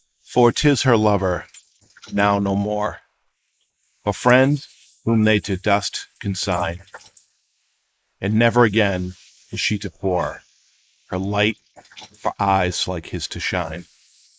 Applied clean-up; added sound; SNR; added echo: neural mask model Resemble Enhance denoiser.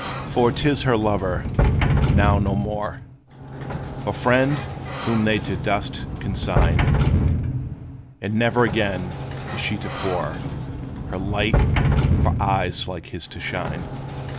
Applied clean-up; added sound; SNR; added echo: none; Sliding door; -2 dB; none.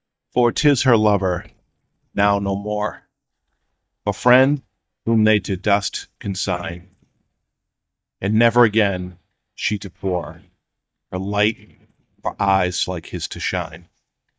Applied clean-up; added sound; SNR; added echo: neural mask model DeepFilterNet 3.